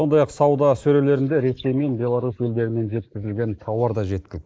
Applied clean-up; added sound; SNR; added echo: neural mask model Resemble Enhance denoiser.